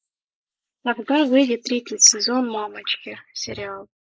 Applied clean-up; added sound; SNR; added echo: neural mask model Resemble Enhance denoiser.